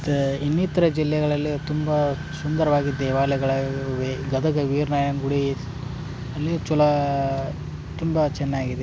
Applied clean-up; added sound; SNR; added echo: none; none; none; none.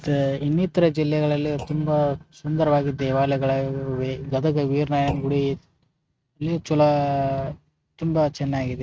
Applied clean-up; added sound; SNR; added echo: neural mask model RNNoise.